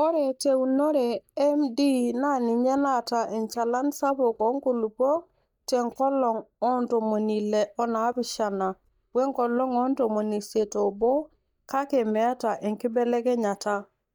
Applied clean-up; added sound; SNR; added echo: neural mask model DeepFilterNet 3.